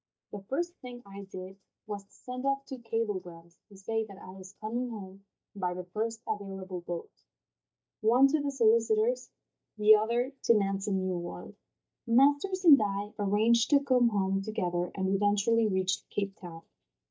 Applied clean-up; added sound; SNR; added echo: neural mask model DeepFilterNet 3.